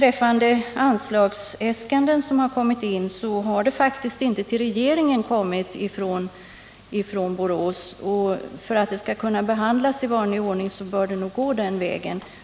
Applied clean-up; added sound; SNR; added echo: none; none; none; none.